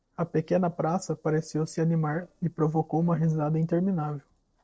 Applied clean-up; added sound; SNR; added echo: neural separator model SepFormer DNS4.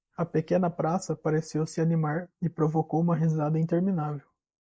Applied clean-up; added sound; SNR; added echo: neural mask model Resemble Enhance denoiser.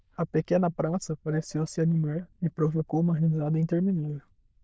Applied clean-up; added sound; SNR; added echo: neural diffusion model UNIVERSE++.